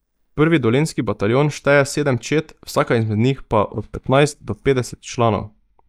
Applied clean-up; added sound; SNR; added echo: neural mask model DeepFilterNet 3.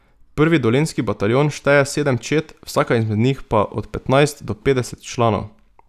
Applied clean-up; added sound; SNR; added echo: none; none; none; none.